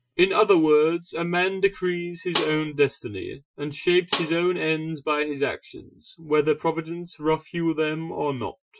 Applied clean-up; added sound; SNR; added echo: classical method Wiener filter.